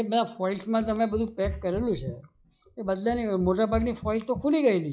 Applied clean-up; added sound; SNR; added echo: classical method log-MMSE.